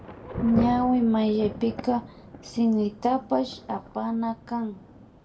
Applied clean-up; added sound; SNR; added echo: none; Thunder / Rain; 12 dB; reverberation time 0.5 s.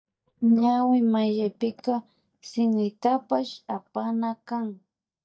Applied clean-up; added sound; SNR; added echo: neural mask model DeepFilterNet 3.